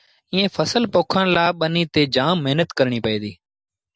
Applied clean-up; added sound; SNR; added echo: none; none; none; none.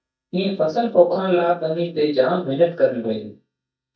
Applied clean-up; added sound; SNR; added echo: neural mask model DeepFilterNet 3.